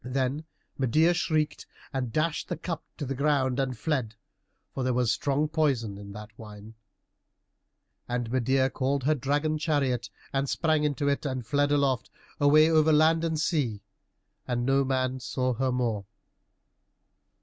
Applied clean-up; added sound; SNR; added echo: none; none; none; none.